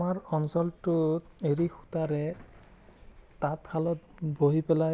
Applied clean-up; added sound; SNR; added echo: none; none; none; none.